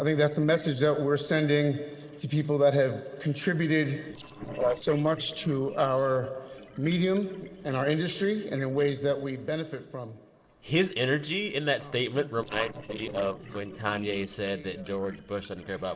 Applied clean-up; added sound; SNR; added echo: neural separator model SepFormer DNS4.